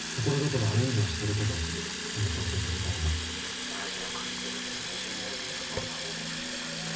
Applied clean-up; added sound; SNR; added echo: none; Fill (with liquid) / Water tap, faucet; 3 dB; reverberation time 0.4 s.